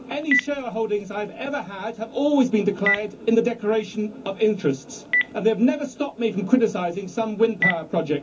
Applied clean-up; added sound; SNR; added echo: none; Telephone; 8 dB; reverberation time 0.3 s.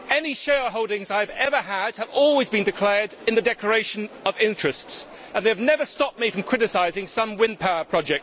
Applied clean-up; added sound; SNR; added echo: none; none; none; none.